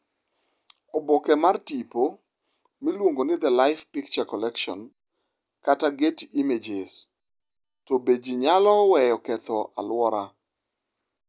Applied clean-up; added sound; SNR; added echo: none; none; none; none.